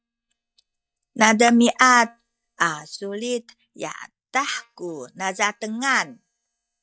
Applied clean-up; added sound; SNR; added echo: neural mask model DeepFilterNet 3.